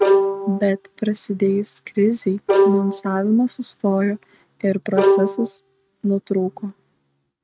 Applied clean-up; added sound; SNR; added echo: neural mask model RNNoise.